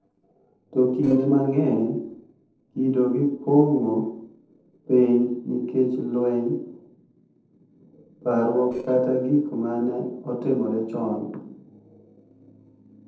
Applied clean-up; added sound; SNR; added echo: neural separator model SepFormer DNS4.